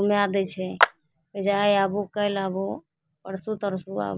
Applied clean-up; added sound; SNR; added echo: none; Clapping; 2 dB; none.